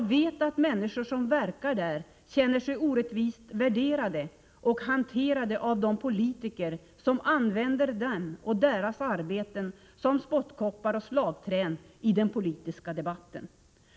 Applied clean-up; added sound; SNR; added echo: none; none; none; none.